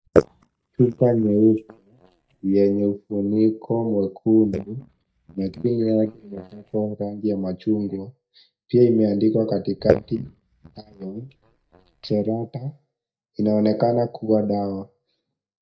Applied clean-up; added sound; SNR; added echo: neural mask model DeepFilterNet 3.